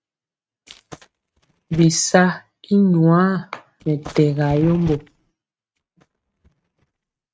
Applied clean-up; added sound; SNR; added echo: neural mask model RNNoise.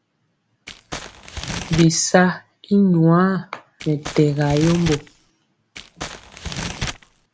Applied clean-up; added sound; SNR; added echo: none; Crumpling, crinkling; 10 dB; none.